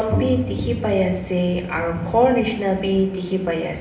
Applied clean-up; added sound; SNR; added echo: none; Bowed string instrument; 10 dB; reverberation time 0.9 s.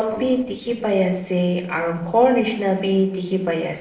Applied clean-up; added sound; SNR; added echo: neural separator model SepFormer DNS4.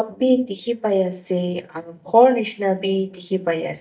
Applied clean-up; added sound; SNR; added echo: neural mask model DeepFilterNet 3.